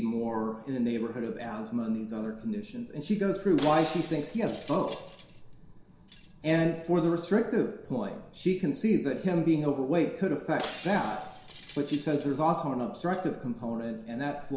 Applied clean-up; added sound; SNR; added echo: none; Shatter; 19 dB; reverberation time 0.7 s.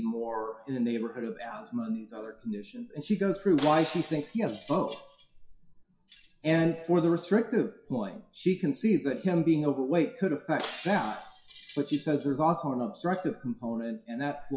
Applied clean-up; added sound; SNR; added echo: classical method WPE with log-MMSE.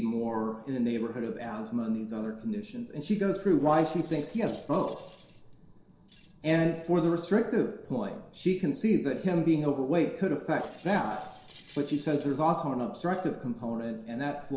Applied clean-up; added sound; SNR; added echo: neural separator model SepFormer DNS4.